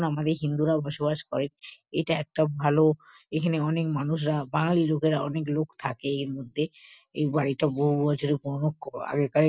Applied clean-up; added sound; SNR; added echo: none; none; none; none.